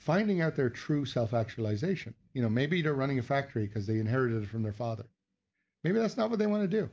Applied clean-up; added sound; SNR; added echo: none; none; none; none.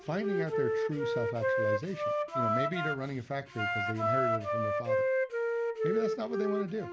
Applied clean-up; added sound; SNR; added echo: none; Wind instrument, woodwind instrument; -5 dB; none.